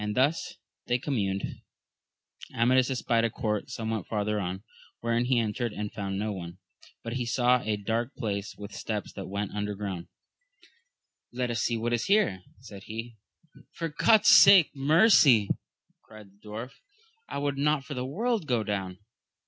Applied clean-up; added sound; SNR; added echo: none; none; none; none.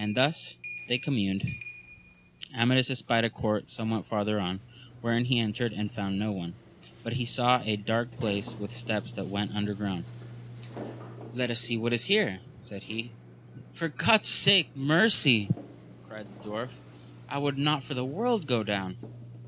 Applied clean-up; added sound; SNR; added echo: none; Sliding door; 16 dB; none.